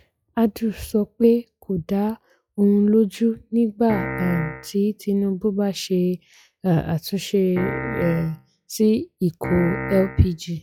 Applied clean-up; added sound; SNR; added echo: classical method log-MMSE.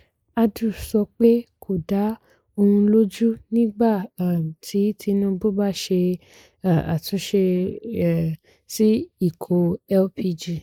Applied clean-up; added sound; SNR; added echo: neural mask model Resemble Enhance denoiser.